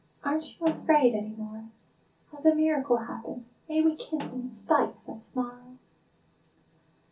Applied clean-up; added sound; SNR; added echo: none; Snare drum; 17 dB; reverberation time 0.3 s.